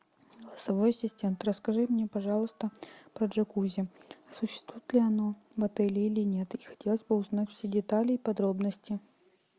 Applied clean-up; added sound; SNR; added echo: none; none; none; none.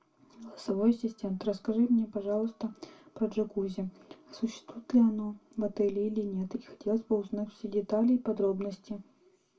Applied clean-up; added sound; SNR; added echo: none; none; none; reverberation time 0.2 s.